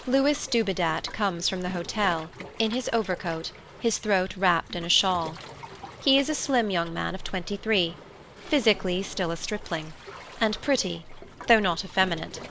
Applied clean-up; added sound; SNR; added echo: none; Waves, surf; 17 dB; none.